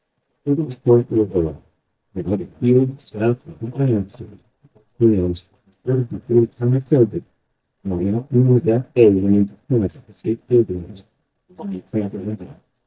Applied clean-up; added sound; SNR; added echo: neural mask model DeepFilterNet 3.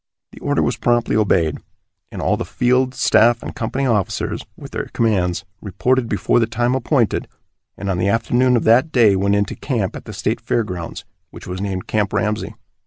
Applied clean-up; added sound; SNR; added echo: none; none; none; none.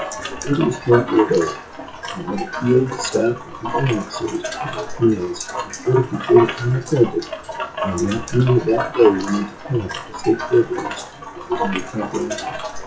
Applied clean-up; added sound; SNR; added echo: classical method WPE with log-MMSE.